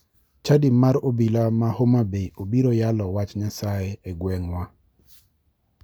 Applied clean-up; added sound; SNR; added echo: none; none; none; none.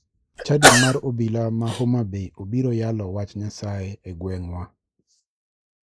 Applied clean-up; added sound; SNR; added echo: neural mask model Resemble Enhance denoiser.